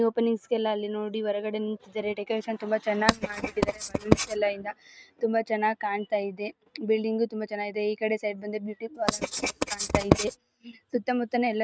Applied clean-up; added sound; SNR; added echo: neural mask model RNNoise.